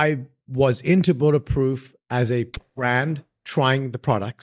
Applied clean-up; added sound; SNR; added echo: neural mask model DeepFilterNet 3.